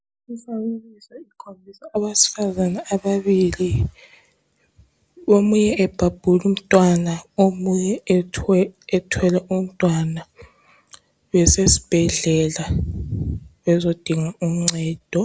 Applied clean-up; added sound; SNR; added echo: none; none; none; none.